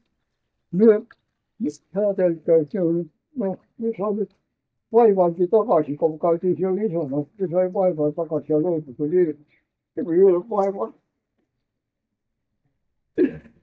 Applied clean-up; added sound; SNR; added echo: neural mask model DeepFilterNet 3.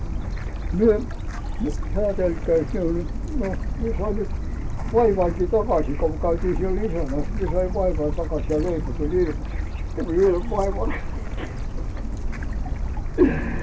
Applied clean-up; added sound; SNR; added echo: none; Stream / Bird; 1 dB; none.